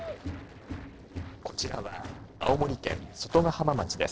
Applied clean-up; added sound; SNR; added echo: neural separator model SepFormer DNS4.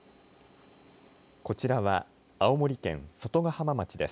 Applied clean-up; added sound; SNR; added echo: none; none; none; none.